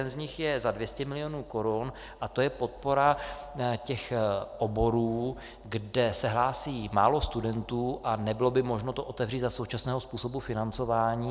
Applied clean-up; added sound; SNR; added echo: none; none; none; none.